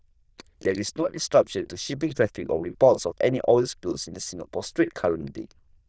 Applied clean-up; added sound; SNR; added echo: neural diffusion model UNIVERSE++.